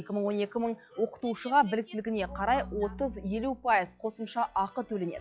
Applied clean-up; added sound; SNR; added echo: classical method log-MMSE.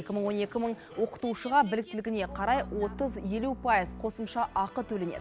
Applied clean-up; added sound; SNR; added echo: none; Bowed string instrument; 13 dB; none.